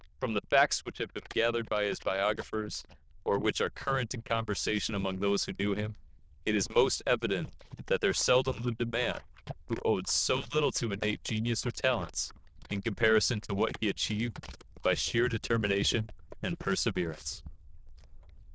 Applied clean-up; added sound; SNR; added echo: neural diffusion model UNIVERSE++.